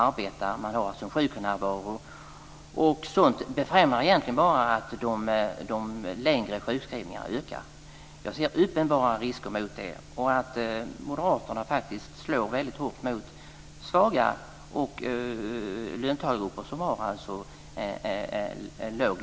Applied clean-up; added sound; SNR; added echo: none; none; none; none.